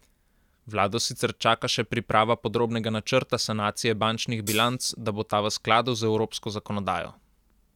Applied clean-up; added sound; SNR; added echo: none; Hi-hat; 10 dB; none.